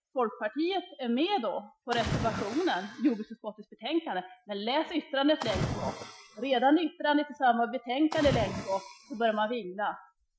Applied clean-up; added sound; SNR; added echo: classical method Wiener filter.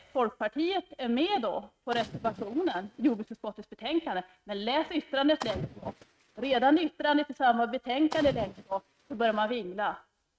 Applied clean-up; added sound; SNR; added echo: neural mask model RNNoise.